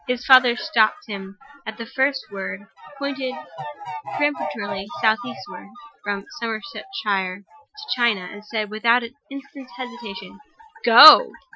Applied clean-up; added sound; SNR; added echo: classical method Wiener filter.